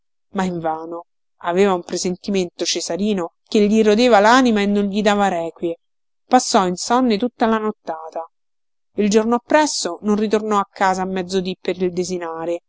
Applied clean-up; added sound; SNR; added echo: none; none; none; none.